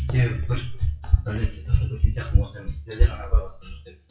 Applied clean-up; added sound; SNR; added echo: classical method WPE with log-MMSE.